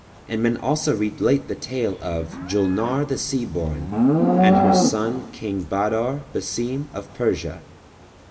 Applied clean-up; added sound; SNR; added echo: none; Livestock, farm animals, working animals; 1 dB; reverberation time 1.0 s.